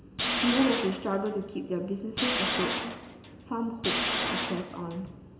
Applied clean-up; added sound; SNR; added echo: none; Tools; 1 dB; reverberation time 3.0 s.